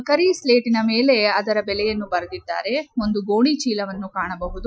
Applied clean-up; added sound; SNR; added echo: classical method Wiener filter.